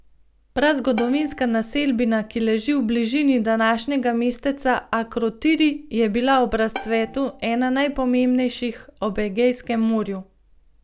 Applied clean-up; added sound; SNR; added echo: none; Bowed string instrument; 20 dB; none.